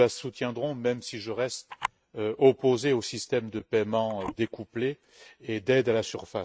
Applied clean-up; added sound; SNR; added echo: neural mask model RNNoise.